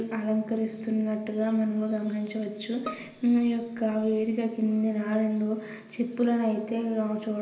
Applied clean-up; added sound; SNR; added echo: none; Bowed string instrument; 17 dB; reverberation time 1.4 s.